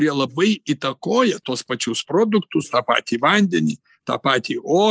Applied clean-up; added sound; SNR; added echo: neural mask model Resemble Enhance denoiser.